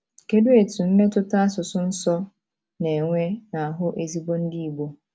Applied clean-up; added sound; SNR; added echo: none; none; none; none.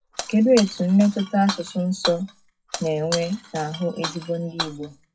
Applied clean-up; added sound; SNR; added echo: classical method WPE with log-MMSE.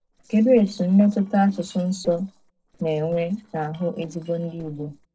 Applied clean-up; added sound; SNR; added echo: neural separator model SepFormer DNS4.